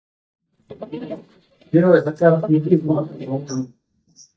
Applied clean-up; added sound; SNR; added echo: neural mask model DeepFilterNet 3.